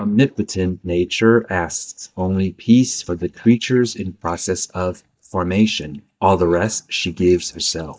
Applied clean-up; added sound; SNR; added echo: neural mask model DeepFilterNet 3.